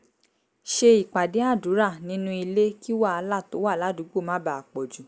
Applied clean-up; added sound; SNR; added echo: none; none; none; none.